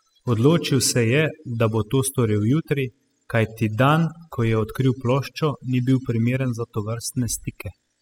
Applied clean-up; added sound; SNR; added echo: classical method spectral subtraction.